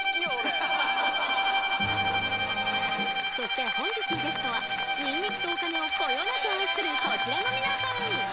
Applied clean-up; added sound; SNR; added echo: none; Bowed string instrument; -4 dB; none.